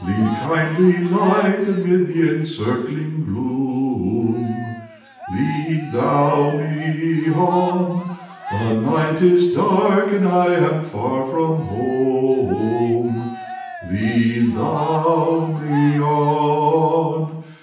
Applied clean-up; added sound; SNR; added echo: none; Cheering; 17 dB; reverberation time 0.9 s.